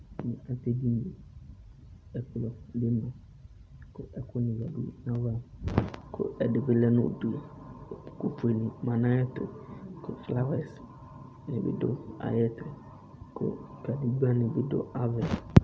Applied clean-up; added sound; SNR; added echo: none; none; none; none.